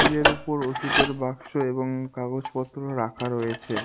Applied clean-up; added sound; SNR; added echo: none; Dishes, pots, and pans; 0 dB; none.